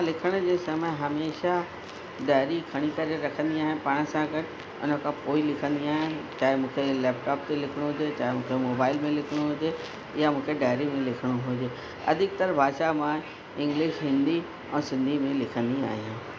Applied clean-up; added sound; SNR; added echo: none; none; none; none.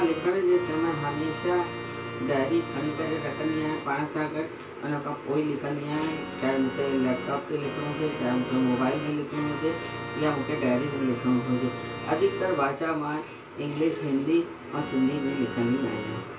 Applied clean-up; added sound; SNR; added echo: none; Organ; 10 dB; reverberation time 0.1 s.